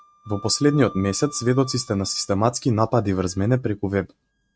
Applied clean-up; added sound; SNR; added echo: neural mask model RNNoise.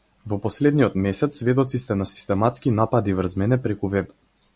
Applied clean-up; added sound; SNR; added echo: none; none; none; none.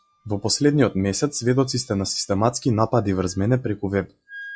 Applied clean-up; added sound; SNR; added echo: classical method log-MMSE.